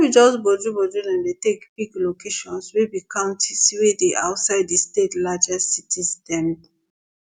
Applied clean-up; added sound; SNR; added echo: none; none; none; none.